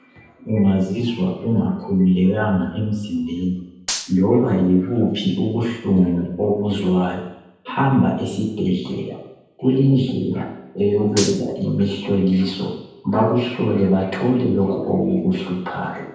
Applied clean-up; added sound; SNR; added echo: none; Gunshot, gunfire; 12 dB; reverberation time 0.9 s.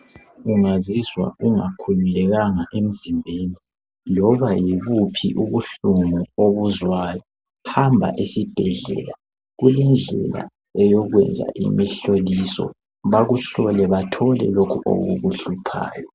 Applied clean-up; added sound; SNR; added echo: none; none; none; none.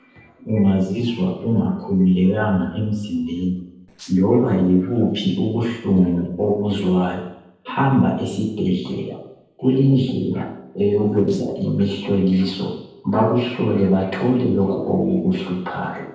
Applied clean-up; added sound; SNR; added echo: neural separator model SepFormer DNS4.